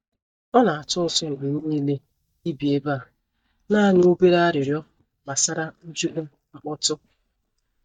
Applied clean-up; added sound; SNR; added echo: neural mask model DeepFilterNet 3.